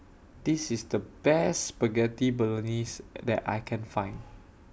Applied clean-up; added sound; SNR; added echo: none; none; none; none.